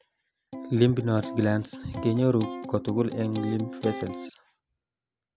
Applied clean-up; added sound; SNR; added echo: none; Electric guitar; 10 dB; none.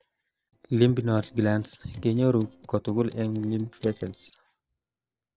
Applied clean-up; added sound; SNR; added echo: neural separator model SepFormer DNS4.